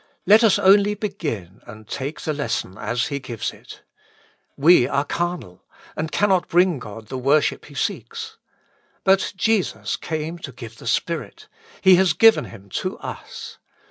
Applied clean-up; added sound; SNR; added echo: none; none; none; none.